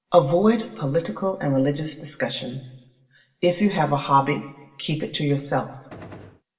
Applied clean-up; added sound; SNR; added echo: none; Gunshot, gunfire; 17 dB; reverberation time 0.9 s.